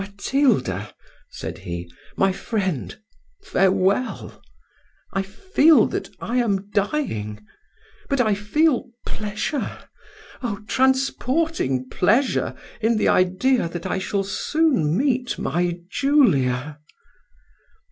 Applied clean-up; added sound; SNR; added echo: none; none; none; none.